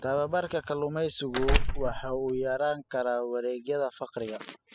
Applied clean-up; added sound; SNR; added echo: classical method spectral subtraction.